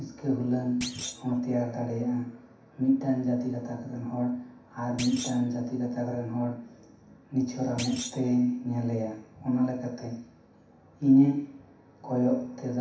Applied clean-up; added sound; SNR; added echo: none; Thump, thud; 12 dB; reverberation time 0.7 s.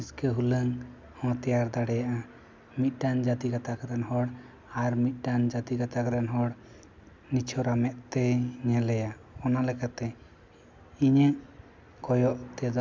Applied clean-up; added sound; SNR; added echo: none; none; none; none.